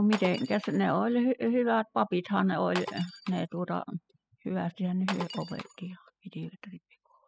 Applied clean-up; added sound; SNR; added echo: classical method spectral subtraction.